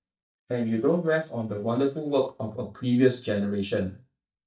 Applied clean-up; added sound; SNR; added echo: neural mask model DeepFilterNet 3.